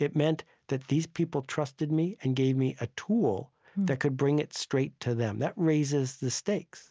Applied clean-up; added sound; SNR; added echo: none; none; none; none.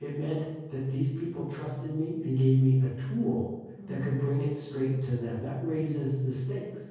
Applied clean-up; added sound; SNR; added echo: none; none; none; reverberation time 1.3 s.